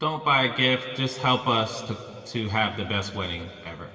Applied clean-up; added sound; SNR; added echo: none; none; none; reverberation time 2.5 s.